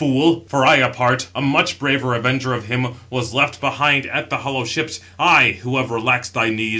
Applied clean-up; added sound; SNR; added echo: none; none; none; none.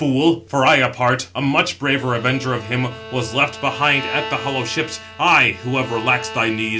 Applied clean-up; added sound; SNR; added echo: none; Bowed string instrument; 14 dB; none.